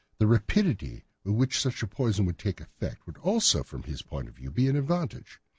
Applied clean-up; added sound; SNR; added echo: none; none; none; none.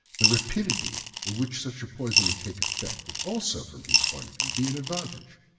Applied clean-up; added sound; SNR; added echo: none; Coin (dropping) / Glass; -4 dB; reverberation time 0.9 s.